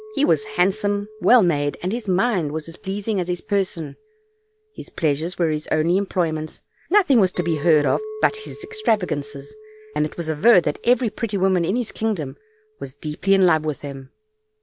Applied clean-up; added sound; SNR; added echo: none; Chink, clink; 18 dB; none.